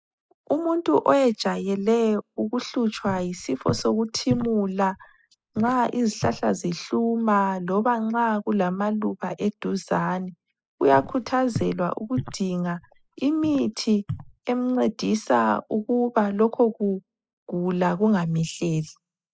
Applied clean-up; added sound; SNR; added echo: classical method spectral subtraction.